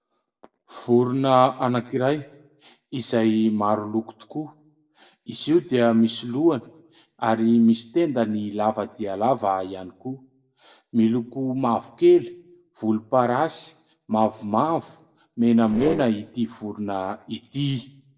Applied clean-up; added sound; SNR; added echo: neural separator model SepFormer DNS4.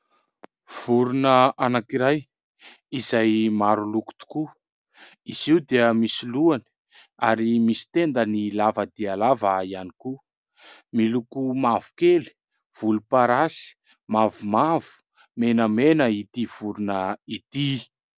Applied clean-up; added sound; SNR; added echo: none; none; none; none.